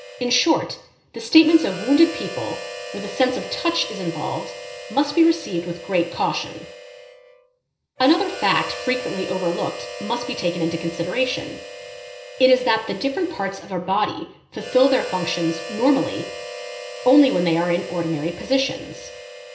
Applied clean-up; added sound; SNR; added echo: none; Harmonica; 13 dB; reverberation time 0.5 s.